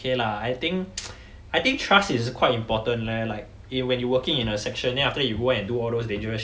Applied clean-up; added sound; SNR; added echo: none; none; none; none.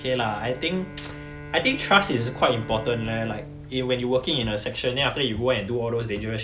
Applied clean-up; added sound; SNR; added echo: none; Bowed string instrument; 16 dB; none.